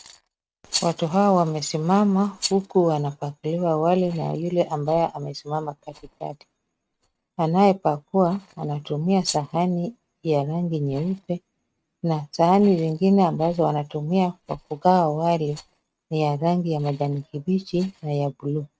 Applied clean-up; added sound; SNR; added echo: neural mask model RNNoise.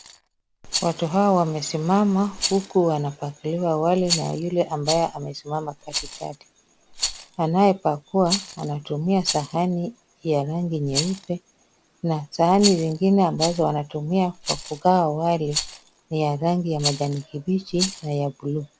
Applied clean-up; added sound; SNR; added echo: none; Rattle; 10 dB; none.